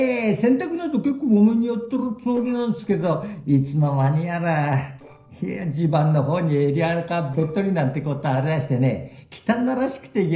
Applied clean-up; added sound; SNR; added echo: neural separator model SepFormer DNS4.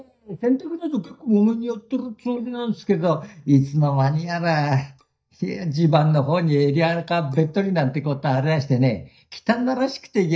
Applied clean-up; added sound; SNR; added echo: neural mask model DeepFilterNet 3.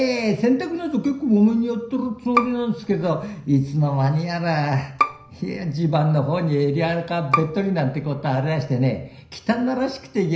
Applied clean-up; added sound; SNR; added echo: none; Bowed string instrument; 9 dB; reverberation time 0.5 s.